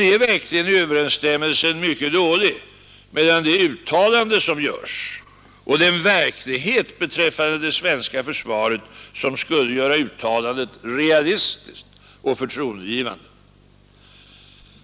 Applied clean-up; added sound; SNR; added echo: none; none; none; none.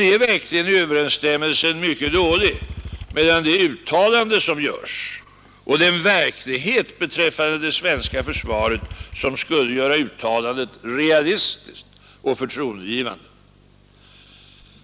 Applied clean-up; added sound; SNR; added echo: none; Motorcycle / Engine; 13 dB; none.